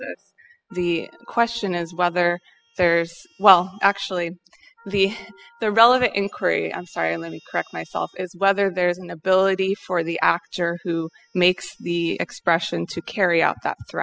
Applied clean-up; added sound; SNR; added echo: classical method spectral subtraction.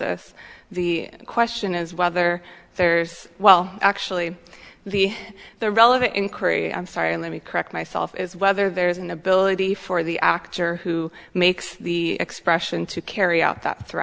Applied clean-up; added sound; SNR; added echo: none; none; none; none.